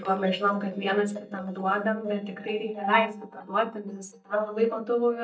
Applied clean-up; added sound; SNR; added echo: neural mask model DeepFilterNet 3.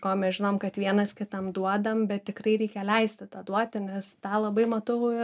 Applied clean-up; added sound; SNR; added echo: none; none; none; none.